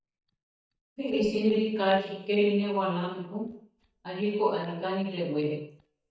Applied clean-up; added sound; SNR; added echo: neural mask model DeepFilterNet 3.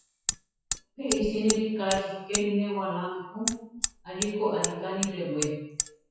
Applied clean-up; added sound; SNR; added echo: classical method WPE with log-MMSE.